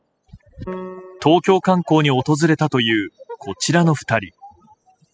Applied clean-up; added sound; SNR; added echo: classical method spectral subtraction.